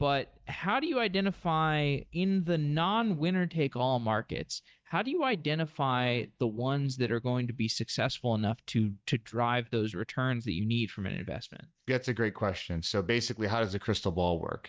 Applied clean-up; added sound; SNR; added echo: neural mask model DeepFilterNet 3.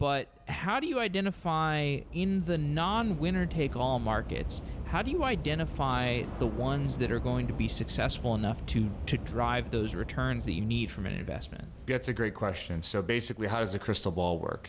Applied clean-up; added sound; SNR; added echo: none; Subway, metro, underground / Train; 9 dB; none.